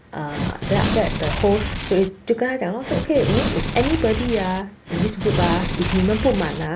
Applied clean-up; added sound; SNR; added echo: none; Tearing; 1 dB; none.